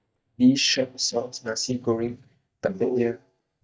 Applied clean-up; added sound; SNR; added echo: neural mask model DeepFilterNet 3.